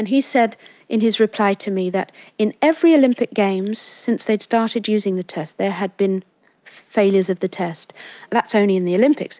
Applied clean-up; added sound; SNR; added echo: none; none; none; none.